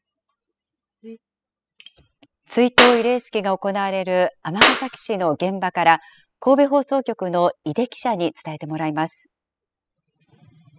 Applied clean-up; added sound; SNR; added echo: classical method spectral subtraction.